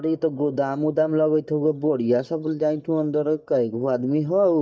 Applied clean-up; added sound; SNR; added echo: neural mask model DeepFilterNet 3.